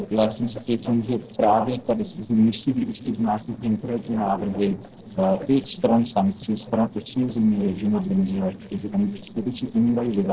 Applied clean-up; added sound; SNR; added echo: neural separator model SepFormer DNS4.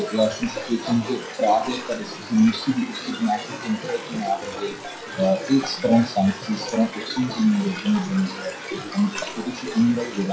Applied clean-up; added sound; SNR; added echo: classical method WPE with log-MMSE.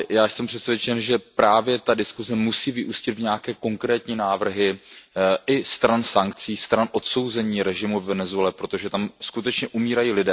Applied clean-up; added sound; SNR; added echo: none; none; none; none.